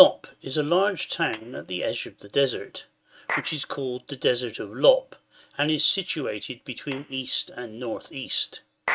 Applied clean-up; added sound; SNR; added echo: neural mask model RNNoise.